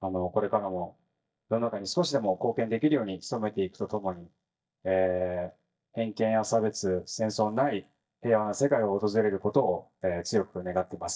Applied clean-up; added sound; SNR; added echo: neural mask model DeepFilterNet 3.